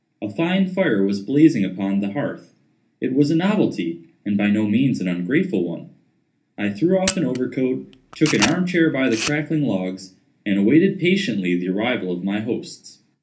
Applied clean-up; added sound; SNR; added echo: none; Camera; 9 dB; reverberation time 0.3 s.